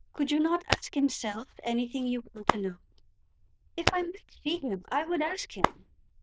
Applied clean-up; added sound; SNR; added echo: neural diffusion model UNIVERSE++.